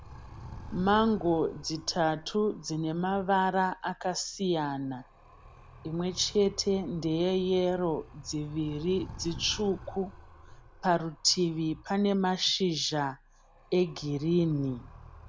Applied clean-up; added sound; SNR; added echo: none; Animal; 18 dB; none.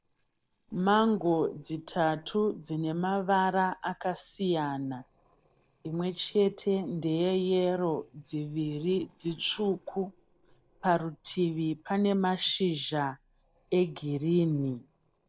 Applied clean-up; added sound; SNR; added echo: neural separator model SepFormer DNS4.